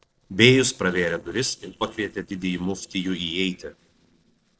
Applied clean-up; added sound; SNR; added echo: neural separator model SepFormer DNS4.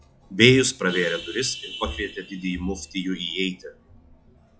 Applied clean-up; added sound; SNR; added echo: classical method log-MMSE.